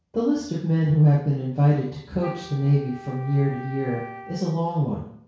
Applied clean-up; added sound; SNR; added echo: none; Wind instrument, woodwind instrument; 18 dB; reverberation time 0.6 s.